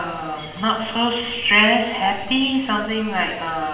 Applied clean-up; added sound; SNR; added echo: none; Bird; 20 dB; reverberation time 1.1 s.